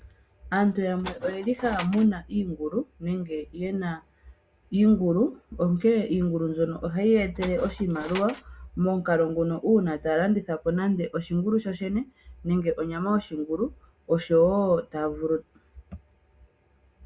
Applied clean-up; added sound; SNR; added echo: none; Tools; 14 dB; none.